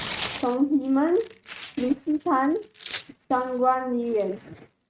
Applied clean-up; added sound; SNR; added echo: neural mask model RNNoise.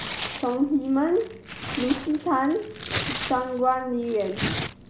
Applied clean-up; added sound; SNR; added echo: none; Tearing; 8 dB; none.